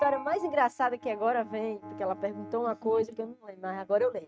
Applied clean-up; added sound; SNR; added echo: neural mask model RNNoise.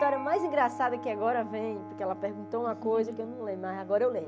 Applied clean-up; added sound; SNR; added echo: none; Gong + Bowed string instrument; 11 dB; none.